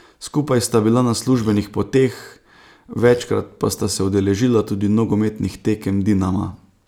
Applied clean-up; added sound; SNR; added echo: none; Burping, eructation; 20 dB; none.